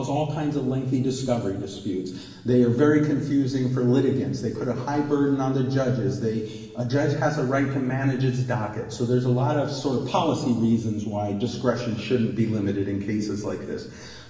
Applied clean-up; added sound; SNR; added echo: none; none; none; reverberation time 1.1 s.